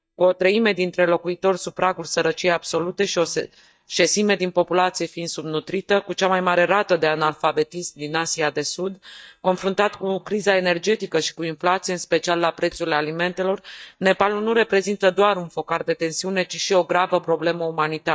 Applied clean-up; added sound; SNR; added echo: neural mask model DeepFilterNet 3.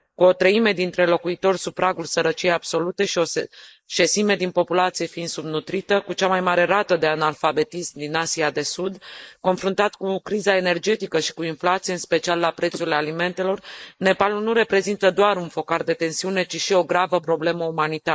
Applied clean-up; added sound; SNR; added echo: neural mask model Resemble Enhance denoiser.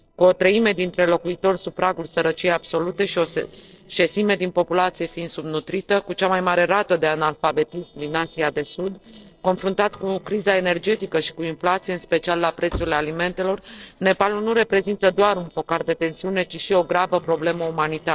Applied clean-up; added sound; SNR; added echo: neural separator model SepFormer DNS4.